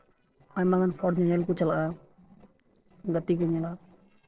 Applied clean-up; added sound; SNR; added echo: neural separator model SepFormer DNS4.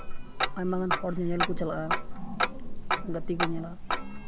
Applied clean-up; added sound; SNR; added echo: none; Tick-tock; -4 dB; none.